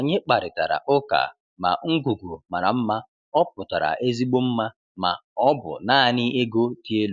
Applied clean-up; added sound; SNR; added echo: none; none; none; none.